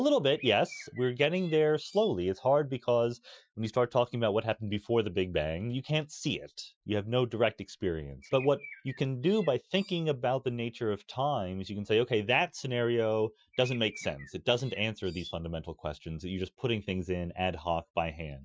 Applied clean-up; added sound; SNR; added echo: classical method Wiener filter.